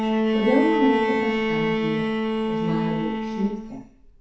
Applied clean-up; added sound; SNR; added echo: none; Bowed string instrument; -3 dB; reverberation time 0.6 s.